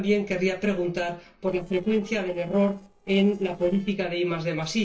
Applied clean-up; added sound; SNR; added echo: neural separator model SepFormer DNS4.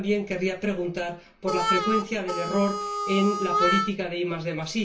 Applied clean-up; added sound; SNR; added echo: none; Harmonica; 0 dB; reverberation time 0.3 s.